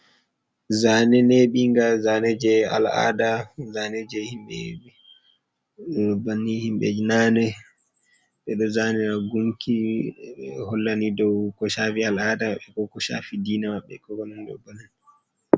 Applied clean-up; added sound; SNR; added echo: none; none; none; none.